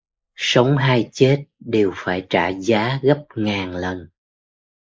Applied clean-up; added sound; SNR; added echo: neural mask model Resemble Enhance denoiser.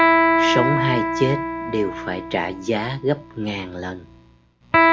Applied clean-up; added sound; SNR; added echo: none; Electric guitar; -4 dB; none.